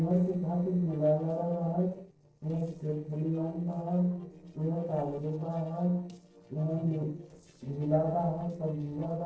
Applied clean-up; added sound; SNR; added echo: neural separator model SepFormer DNS4.